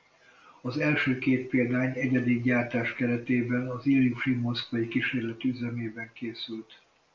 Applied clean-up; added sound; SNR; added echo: none; none; none; none.